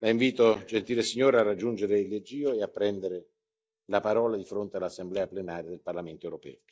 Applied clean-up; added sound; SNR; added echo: neural mask model DeepFilterNet 3.